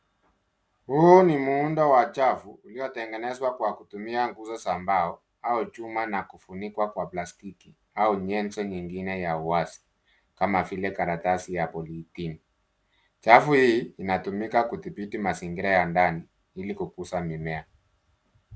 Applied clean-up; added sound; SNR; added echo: none; none; none; none.